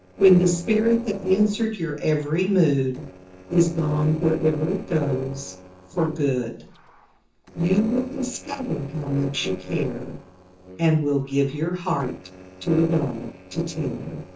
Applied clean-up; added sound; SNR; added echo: neural separator model SepFormer DNS4.